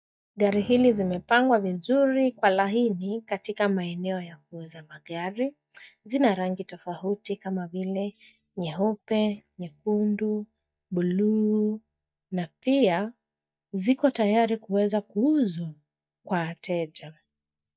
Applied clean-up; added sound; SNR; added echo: neural mask model DeepFilterNet 3.